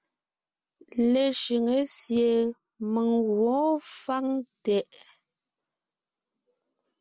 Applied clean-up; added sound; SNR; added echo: none; none; none; none.